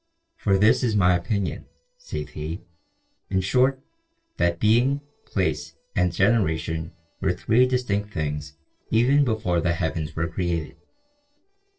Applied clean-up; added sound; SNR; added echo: neural separator model SepFormer DNS4.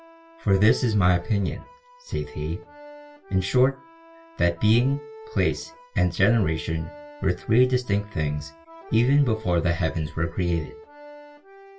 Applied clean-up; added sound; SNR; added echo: none; Accordion; 19 dB; reverberation time 0.2 s.